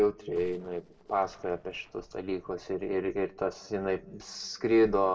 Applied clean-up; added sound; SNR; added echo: neural separator model SepFormer DNS4.